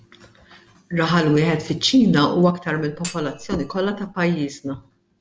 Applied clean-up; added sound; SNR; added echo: none; Thump, thud; 14 dB; none.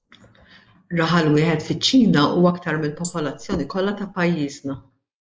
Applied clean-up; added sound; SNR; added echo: neural mask model Resemble Enhance denoiser.